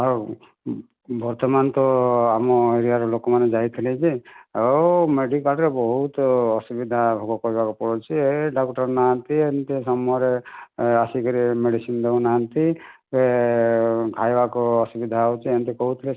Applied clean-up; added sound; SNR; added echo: none; none; none; none.